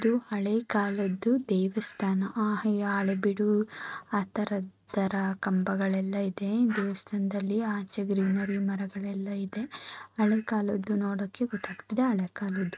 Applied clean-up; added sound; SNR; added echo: neural mask model RNNoise.